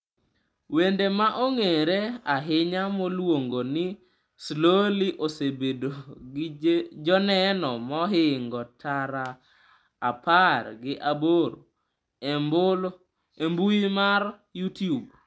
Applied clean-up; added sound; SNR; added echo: none; none; none; none.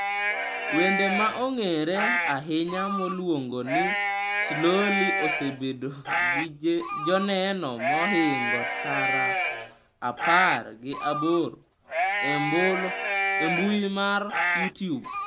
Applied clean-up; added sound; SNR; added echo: none; Livestock, farm animals, working animals; 0 dB; none.